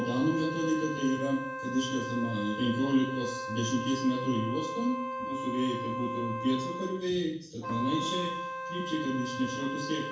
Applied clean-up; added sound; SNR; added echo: none; Wind instrument, woodwind instrument; 5 dB; reverberation time 0.6 s.